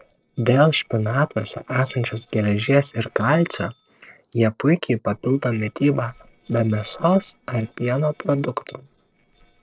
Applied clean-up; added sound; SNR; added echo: neural separator model SepFormer DNS4.